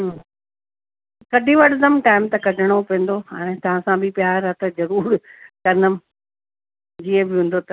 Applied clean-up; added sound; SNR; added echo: none; none; none; none.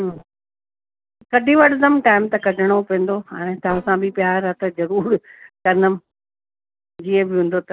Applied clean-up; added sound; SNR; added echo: neural separator model SepFormer DNS4.